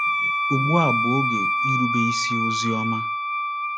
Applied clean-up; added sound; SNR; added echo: none; Wind instrument, woodwind instrument; -2 dB; none.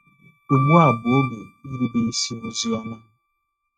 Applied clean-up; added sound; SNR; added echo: neural mask model RNNoise.